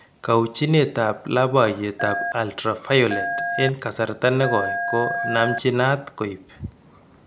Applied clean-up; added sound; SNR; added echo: none; Telephone; 5 dB; none.